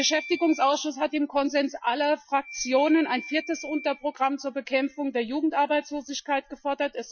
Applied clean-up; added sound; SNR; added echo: classical method Wiener filter.